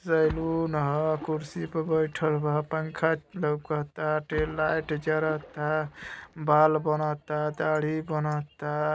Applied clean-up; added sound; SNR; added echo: none; Splash, splatter; 19 dB; none.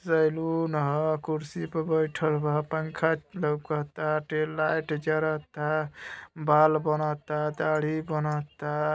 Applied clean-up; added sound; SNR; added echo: none; none; none; none.